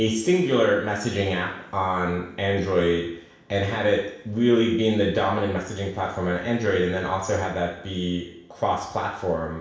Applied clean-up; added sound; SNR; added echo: none; none; none; reverberation time 0.7 s.